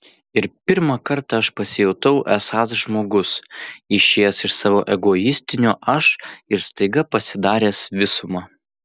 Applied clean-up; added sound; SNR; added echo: none; none; none; none.